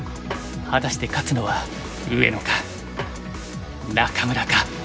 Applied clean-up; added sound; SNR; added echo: none; Snare drum; 16 dB; reverberation time 2.4 s.